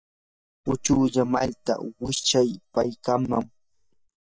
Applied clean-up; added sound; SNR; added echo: neural mask model DeepFilterNet 3.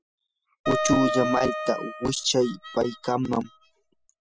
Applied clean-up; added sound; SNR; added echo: classical method spectral subtraction.